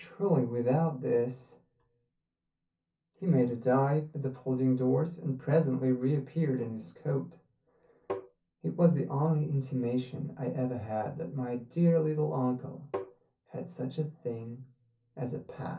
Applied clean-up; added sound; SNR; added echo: none; Tap; 8 dB; reverberation time 0.3 s.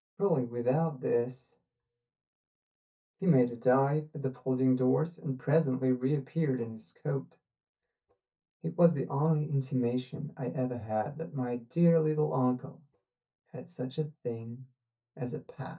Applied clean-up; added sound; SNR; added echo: neural mask model DeepFilterNet 3.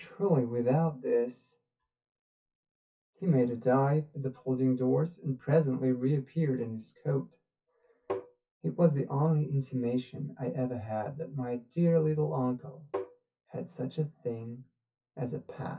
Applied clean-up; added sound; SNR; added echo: classical method WPE with log-MMSE.